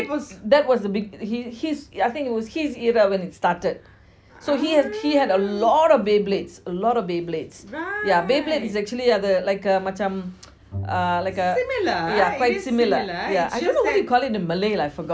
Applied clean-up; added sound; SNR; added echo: none; Bowed string instrument; 17 dB; none.